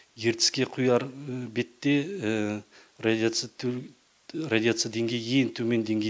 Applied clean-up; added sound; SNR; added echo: none; none; none; none.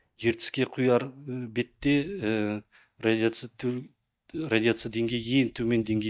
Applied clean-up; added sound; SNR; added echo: neural mask model DeepFilterNet 3.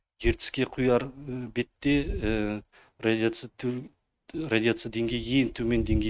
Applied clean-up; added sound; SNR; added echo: neural mask model RNNoise.